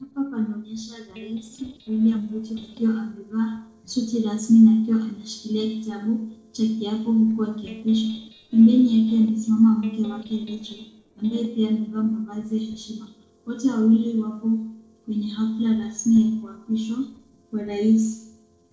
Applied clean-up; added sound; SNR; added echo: neural separator model SepFormer DNS4.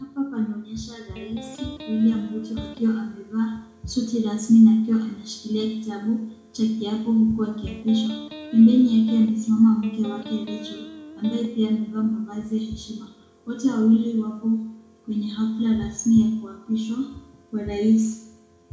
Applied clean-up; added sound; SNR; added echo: none; Electric guitar; 16 dB; reverberation time 0.6 s.